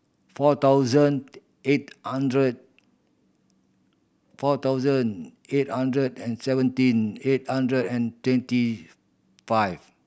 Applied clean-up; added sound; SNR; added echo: none; none; none; none.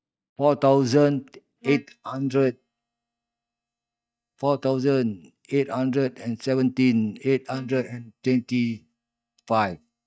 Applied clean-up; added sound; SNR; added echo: neural mask model DeepFilterNet 3.